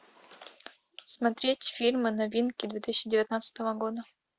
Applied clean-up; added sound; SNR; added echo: none; none; none; none.